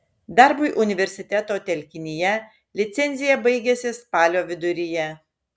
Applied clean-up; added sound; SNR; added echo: none; none; none; none.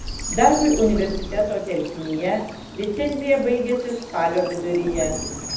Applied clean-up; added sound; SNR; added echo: none; Stream / Bird vocalization, bird call, bird song; 10 dB; reverberation time 0.8 s.